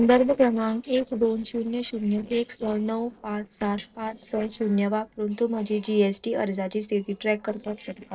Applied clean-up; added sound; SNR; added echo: neural separator model SepFormer DNS4.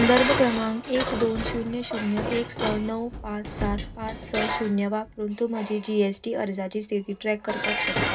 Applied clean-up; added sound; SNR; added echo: none; Dishes, pots, and pans; 4 dB; reverberation time 0.2 s.